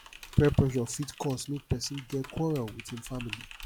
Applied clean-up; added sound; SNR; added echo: none; Typing; 16 dB; none.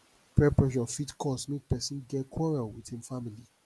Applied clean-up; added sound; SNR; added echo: none; none; none; none.